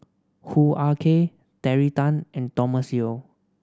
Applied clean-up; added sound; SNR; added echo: none; none; none; none.